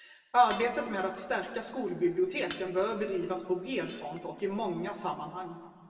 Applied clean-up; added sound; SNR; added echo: none; Shatter; 19 dB; reverberation time 1.9 s.